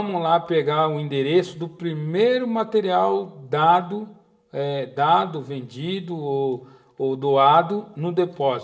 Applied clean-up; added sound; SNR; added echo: none; none; none; reverberation time 0.7 s.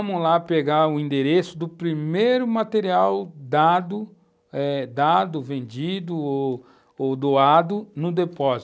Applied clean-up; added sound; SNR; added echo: none; none; none; none.